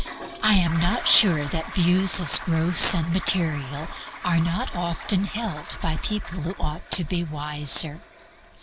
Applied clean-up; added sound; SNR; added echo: none; Toilet flush; 16 dB; none.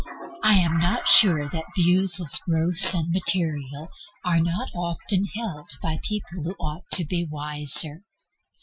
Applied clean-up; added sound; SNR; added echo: classical method Wiener filter.